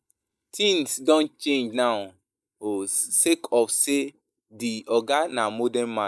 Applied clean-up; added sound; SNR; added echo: neural mask model Resemble Enhance denoiser.